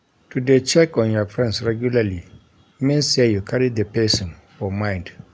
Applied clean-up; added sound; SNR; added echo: none; none; none; none.